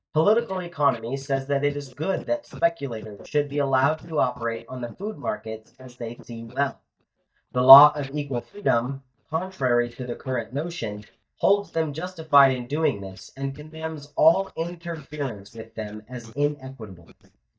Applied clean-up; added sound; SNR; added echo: neural mask model DeepFilterNet 3.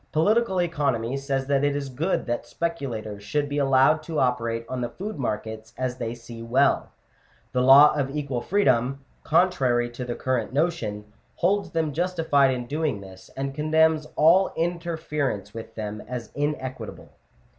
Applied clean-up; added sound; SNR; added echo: none; none; none; none.